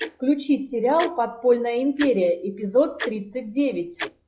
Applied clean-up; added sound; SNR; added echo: classical method log-MMSE.